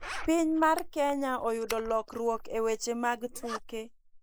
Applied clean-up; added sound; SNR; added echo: neural mask model Resemble Enhance denoiser.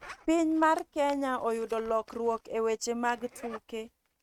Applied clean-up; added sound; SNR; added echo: neural mask model RNNoise.